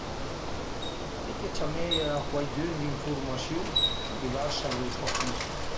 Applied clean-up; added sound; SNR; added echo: none; Bicycle; -3 dB; none.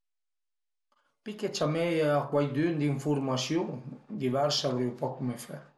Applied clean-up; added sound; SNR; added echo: none; none; none; none.